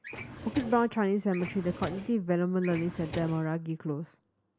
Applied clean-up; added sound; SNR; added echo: none; Drawer open or close; 12 dB; none.